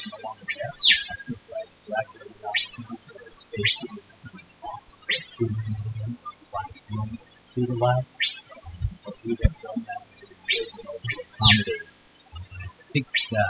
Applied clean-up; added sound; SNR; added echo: classical method spectral subtraction.